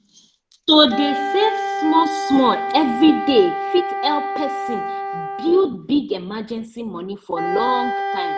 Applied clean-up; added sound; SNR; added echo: none; Wind instrument, woodwind instrument; 6 dB; none.